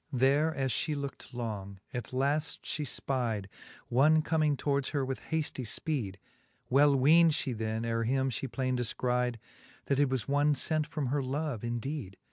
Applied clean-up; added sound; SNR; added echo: none; none; none; none.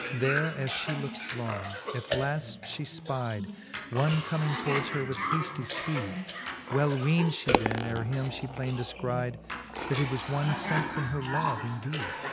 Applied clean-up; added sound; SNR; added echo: none; Cough + Coin (dropping); 3 dB; none.